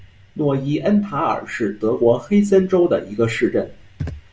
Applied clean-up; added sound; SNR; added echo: none; none; none; none.